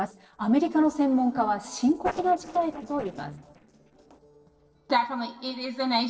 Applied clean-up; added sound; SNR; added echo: neural separator model SepFormer DNS4.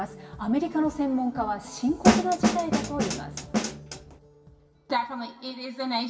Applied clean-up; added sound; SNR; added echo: none; Snare drum; -4 dB; reverberation time 1.6 s.